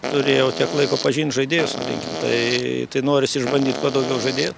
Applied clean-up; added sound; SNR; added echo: none; Fart; 7 dB; none.